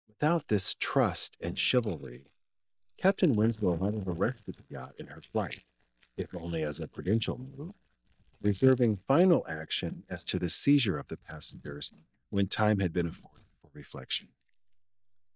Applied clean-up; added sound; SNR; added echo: neural mask model DeepFilterNet 3.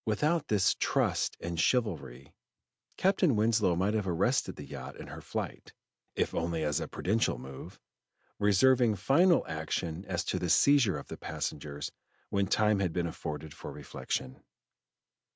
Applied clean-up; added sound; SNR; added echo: none; none; none; none.